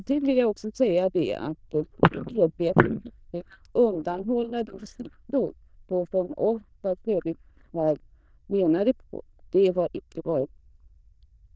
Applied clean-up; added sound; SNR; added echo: neural diffusion model UNIVERSE++.